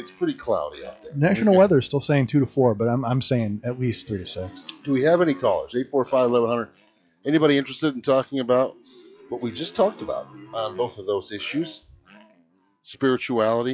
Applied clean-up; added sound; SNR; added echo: classical method log-MMSE.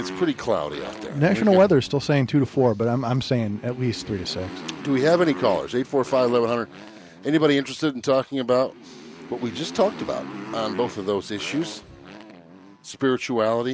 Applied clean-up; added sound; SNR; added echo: none; Motorcycle; 16 dB; none.